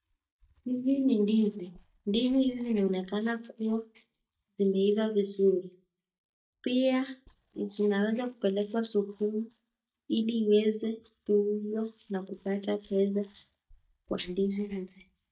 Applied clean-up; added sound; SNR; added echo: neural mask model DeepFilterNet 3.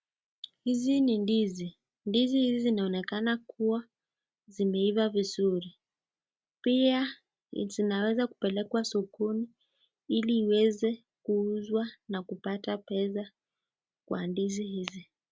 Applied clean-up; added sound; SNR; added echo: none; none; none; none.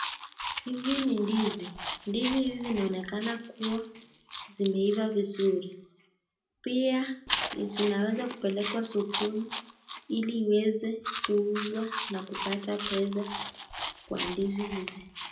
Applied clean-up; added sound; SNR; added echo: none; Chewing, mastication; 5 dB; reverberation time 0.5 s.